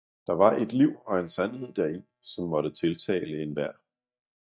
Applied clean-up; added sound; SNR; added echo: neural mask model DeepFilterNet 3.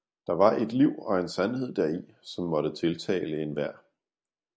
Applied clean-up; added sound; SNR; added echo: none; none; none; none.